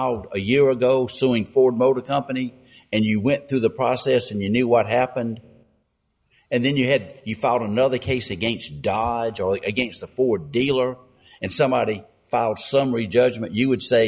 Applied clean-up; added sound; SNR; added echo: none; none; none; none.